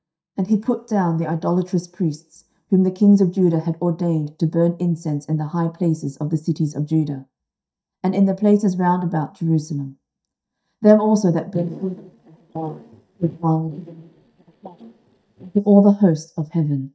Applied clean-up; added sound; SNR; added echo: neural mask model DeepFilterNet 3.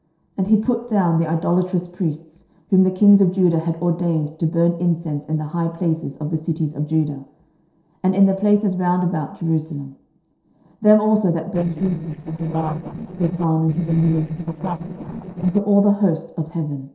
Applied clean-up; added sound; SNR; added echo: neural separator model SepFormer DNS4.